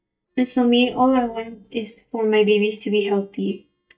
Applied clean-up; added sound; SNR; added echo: neural mask model DeepFilterNet 3.